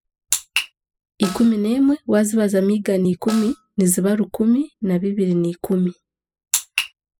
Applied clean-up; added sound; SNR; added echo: classical method spectral subtraction.